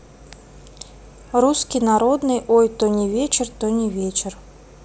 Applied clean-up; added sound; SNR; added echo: none; none; none; none.